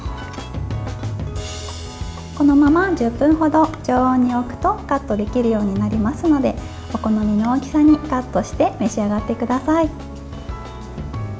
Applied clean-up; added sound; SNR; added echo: none; none; none; none.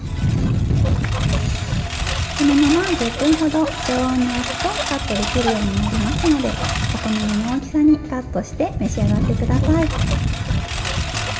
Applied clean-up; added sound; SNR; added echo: none; Engine; 1 dB; reverberation time 0.8 s.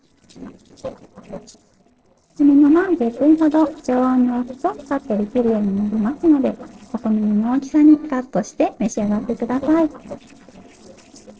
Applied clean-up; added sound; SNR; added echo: neural separator model SepFormer DNS4.